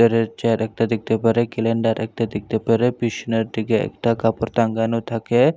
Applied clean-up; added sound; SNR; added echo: none; none; none; none.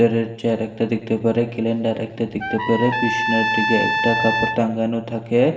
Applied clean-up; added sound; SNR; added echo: none; Trumpet; 3 dB; reverberation time 1.8 s.